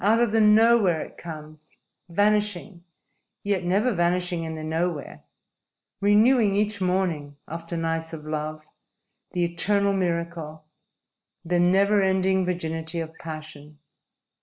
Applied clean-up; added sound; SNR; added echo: none; none; none; none.